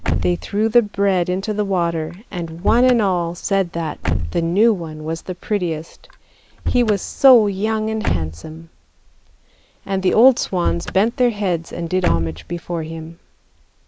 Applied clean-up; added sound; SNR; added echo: none; Slam / Car; 7 dB; none.